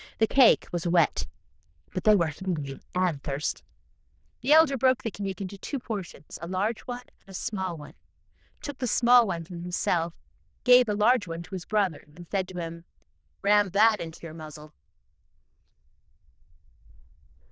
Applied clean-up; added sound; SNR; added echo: neural diffusion model UNIVERSE++.